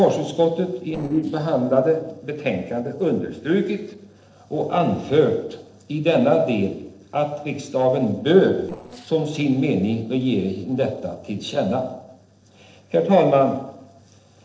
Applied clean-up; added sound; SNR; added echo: neural separator model SepFormer DNS4.